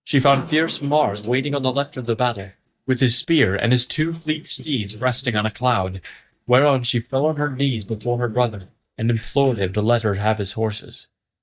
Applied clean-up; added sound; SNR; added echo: neural mask model DeepFilterNet 3.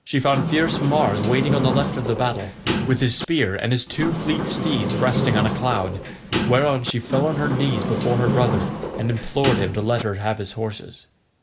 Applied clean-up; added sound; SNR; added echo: none; Sliding door; 2 dB; none.